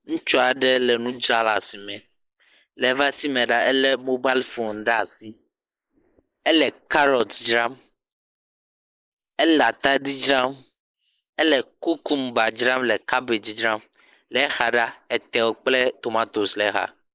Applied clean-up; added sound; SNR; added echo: neural mask model Resemble Enhance denoiser.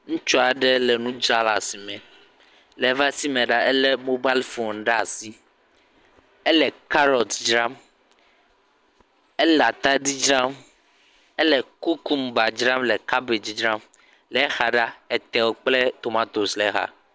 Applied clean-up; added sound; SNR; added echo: none; none; none; none.